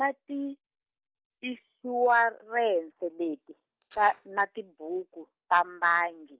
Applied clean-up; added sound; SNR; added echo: neural mask model DeepFilterNet 3.